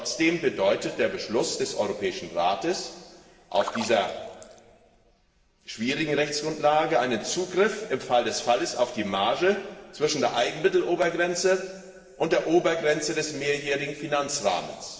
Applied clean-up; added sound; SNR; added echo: none; Splash, splatter; 13 dB; reverberation time 2.0 s.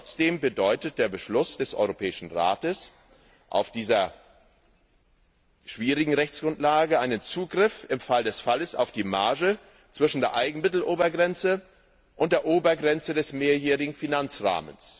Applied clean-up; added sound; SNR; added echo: none; none; none; none.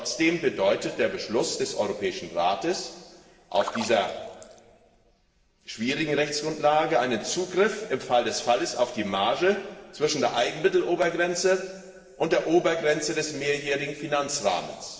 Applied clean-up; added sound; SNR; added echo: neural separator model SepFormer DNS4.